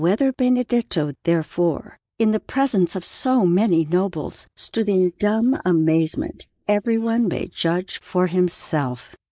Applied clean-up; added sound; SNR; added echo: neural mask model Resemble Enhance denoiser.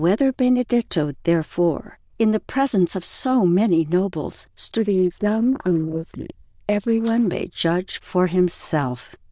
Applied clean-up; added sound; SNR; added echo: neural diffusion model UNIVERSE++.